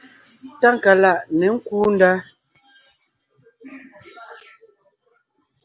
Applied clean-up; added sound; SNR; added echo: none; none; none; none.